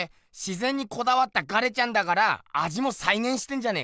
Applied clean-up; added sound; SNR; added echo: none; none; none; none.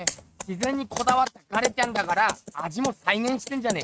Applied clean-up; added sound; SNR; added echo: neural mask model RNNoise.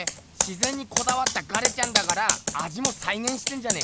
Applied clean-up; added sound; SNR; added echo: none; Computer keyboard; -2 dB; none.